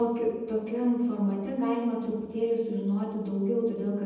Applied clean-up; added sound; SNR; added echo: none; none; none; reverberation time 1.1 s.